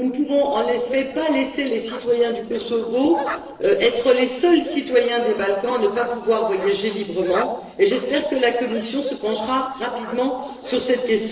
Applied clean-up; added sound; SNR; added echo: neural separator model SepFormer DNS4.